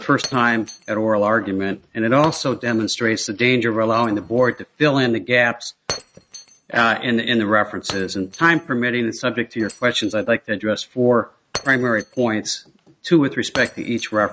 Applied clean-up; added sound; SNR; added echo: neural mask model RNNoise.